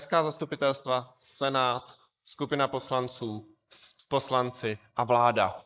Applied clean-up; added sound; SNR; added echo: neural mask model Resemble Enhance denoiser.